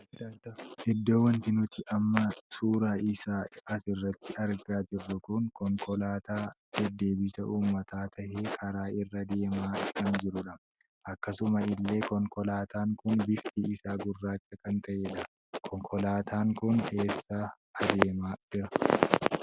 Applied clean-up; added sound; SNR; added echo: none; none; none; none.